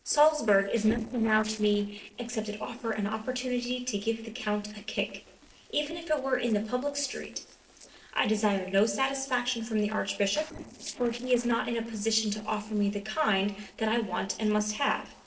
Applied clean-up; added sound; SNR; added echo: neural separator model SepFormer DNS4.